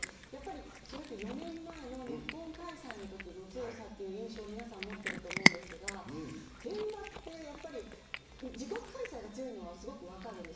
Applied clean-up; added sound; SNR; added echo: none; Cat; -4 dB; reverberation time 0.7 s.